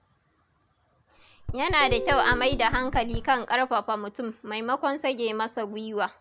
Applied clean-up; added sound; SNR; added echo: none; Knock + Guitar; 5 dB; none.